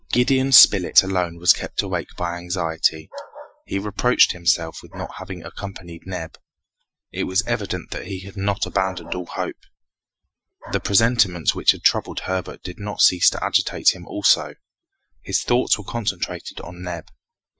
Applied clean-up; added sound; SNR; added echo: classical method Wiener filter.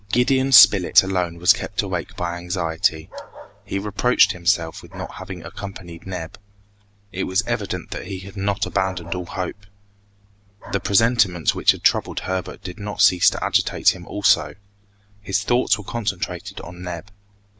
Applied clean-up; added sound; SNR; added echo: none; Bark; 18 dB; none.